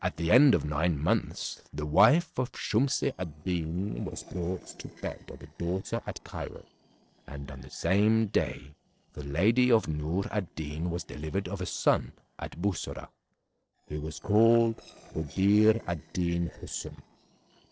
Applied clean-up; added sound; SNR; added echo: neural separator model SepFormer DNS4.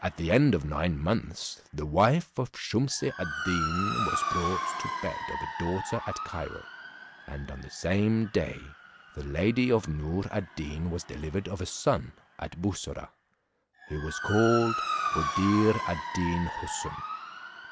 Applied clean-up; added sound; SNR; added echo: none; Motor vehicle (road) / Siren; 7 dB; none.